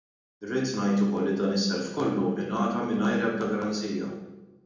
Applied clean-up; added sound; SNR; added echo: none; none; none; reverberation time 0.9 s.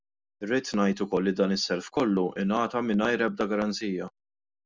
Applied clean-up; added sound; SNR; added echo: none; none; none; none.